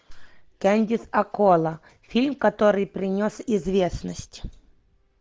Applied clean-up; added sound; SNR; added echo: none; none; none; none.